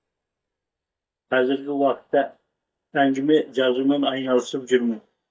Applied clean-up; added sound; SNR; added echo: neural mask model DeepFilterNet 3.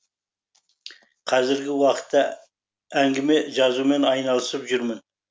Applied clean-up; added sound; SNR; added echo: none; none; none; none.